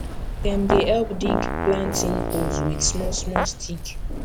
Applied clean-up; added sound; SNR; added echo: none; Keys jangling + Fart; 0 dB; none.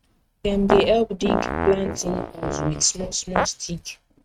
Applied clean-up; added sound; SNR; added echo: neural mask model RNNoise.